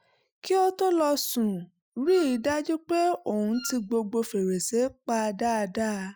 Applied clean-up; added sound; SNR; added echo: classical method Wiener filter.